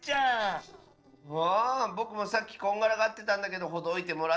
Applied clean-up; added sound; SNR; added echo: neural separator model SepFormer DNS4.